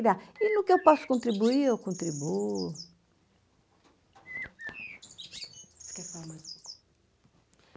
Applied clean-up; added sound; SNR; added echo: none; Bird; 14 dB; none.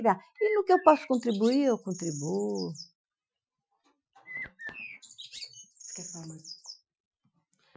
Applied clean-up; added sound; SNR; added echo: classical method Wiener filter.